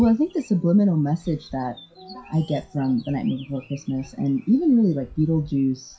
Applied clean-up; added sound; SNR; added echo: classical method WPE with log-MMSE.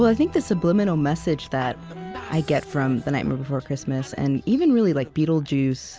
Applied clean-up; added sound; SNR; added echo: none; none; none; none.